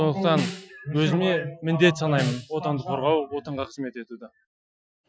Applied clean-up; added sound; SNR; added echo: classical method Wiener filter.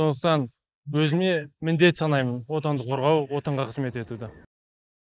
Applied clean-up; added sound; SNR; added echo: neural mask model Resemble Enhance denoiser.